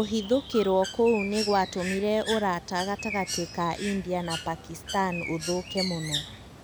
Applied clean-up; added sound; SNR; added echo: none; Bird; 9 dB; none.